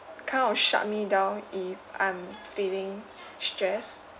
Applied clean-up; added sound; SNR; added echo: none; none; none; none.